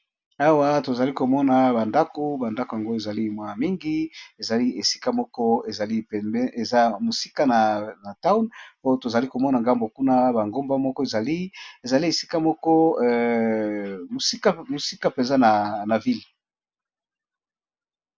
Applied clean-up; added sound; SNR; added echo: none; none; none; none.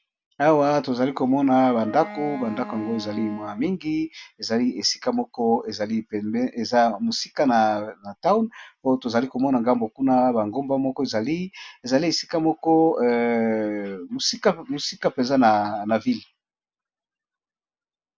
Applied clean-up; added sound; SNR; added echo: none; Wind instrument, woodwind instrument; 15 dB; none.